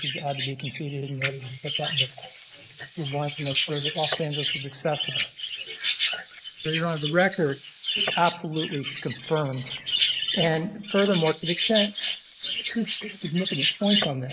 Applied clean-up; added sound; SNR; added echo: neural mask model Resemble Enhance denoiser.